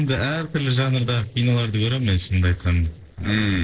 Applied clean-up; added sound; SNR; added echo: neural separator model SepFormer DNS4.